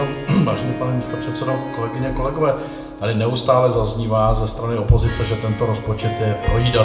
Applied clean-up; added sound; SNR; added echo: none; Harp; 11 dB; reverberation time 1.0 s.